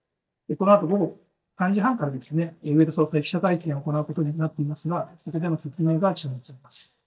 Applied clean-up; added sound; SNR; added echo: neural mask model DeepFilterNet 3.